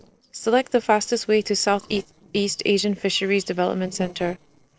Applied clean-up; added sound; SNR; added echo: neural separator model SepFormer DNS4.